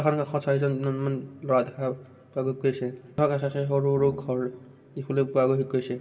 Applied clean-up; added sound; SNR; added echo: none; Brass instrument; 18 dB; reverberation time 1.7 s.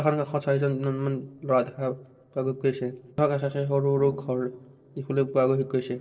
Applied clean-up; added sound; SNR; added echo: neural separator model SepFormer DNS4.